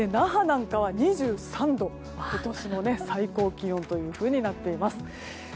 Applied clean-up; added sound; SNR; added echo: none; none; none; none.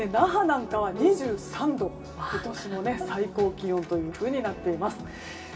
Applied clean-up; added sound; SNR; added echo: none; Bowed string instrument; 13 dB; reverberation time 2.9 s.